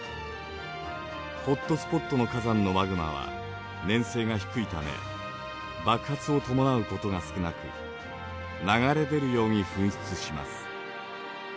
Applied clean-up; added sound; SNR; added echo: none; none; none; none.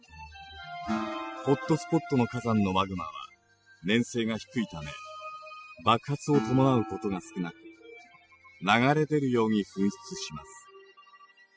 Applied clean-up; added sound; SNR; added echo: classical method spectral subtraction.